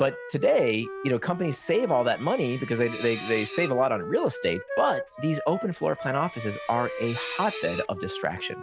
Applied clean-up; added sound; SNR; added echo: none; Screech + Wind instrument, woodwind instrument; 10 dB; none.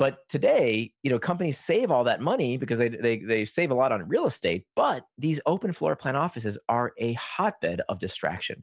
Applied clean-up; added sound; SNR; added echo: none; none; none; none.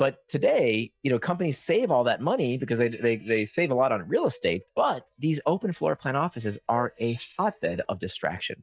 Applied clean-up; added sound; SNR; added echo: neural mask model DeepFilterNet 3.